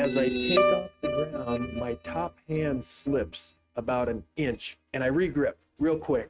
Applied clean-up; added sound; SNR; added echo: neural mask model RNNoise.